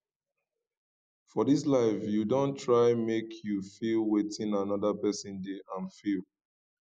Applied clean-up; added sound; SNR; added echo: none; none; none; none.